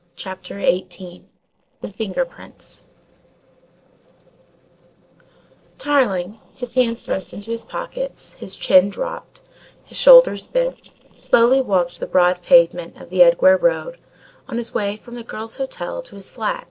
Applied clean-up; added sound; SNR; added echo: neural separator model SepFormer DNS4.